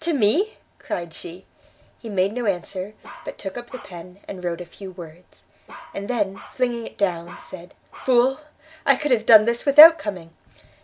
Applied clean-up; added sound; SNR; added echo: none; Bark; 19 dB; none.